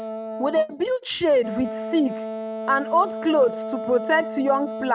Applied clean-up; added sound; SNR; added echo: neural mask model RNNoise.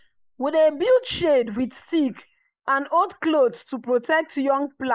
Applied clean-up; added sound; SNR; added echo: neural mask model Resemble Enhance denoiser.